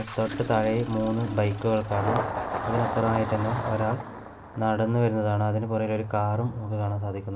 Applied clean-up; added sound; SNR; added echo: none; Engine starting; 8 dB; none.